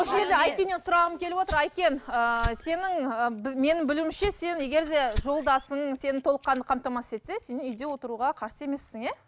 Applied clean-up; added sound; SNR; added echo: none; Rattle (instrument); 8 dB; none.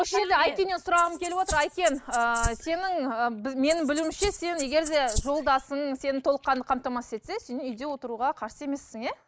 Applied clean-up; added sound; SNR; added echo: neural mask model Resemble Enhance denoiser.